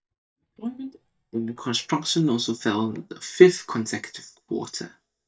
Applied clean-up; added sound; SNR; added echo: neural mask model DeepFilterNet 3.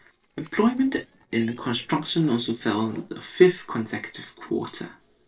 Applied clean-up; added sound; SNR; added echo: neural separator model SepFormer DNS4.